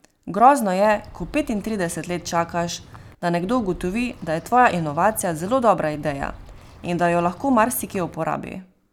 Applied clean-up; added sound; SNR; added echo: none; Bird vocalization, bird call, bird song; 20 dB; none.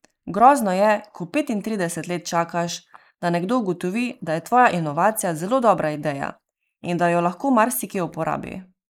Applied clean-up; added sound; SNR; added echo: neural mask model Resemble Enhance denoiser.